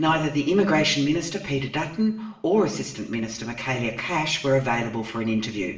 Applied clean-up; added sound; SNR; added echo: none; none; none; reverberation time 0.7 s.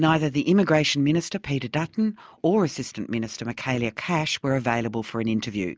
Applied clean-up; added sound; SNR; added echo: none; none; none; none.